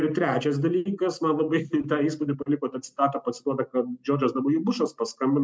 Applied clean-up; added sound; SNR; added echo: none; none; none; none.